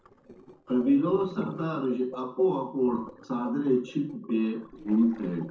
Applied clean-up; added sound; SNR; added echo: neural separator model SepFormer DNS4.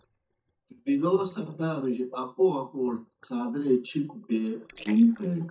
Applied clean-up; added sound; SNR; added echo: neural mask model DeepFilterNet 3.